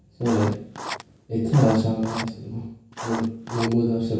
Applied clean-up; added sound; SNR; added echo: none; Writing; 11 dB; reverberation time 0.6 s.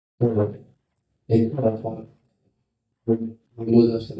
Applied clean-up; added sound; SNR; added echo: neural mask model DeepFilterNet 3.